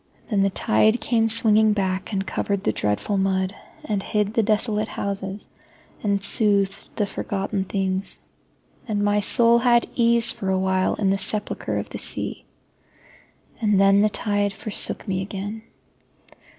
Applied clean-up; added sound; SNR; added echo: none; none; none; none.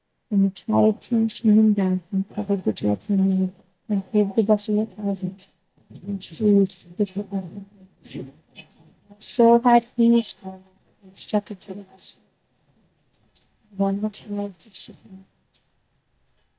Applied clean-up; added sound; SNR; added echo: neural mask model DeepFilterNet 3.